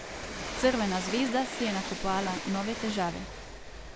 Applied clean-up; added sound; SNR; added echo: none; Train; 6 dB; none.